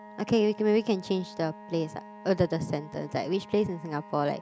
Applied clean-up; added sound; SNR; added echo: none; Wind instrument, woodwind instrument + Wind instrument, woodwind instrument; 18 dB; none.